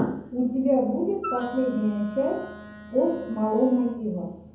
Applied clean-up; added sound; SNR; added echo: none; Wind instrument, woodwind instrument; 14 dB; reverberation time 0.7 s.